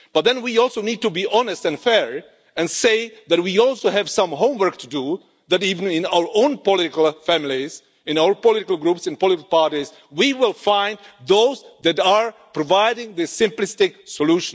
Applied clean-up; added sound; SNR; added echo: none; none; none; none.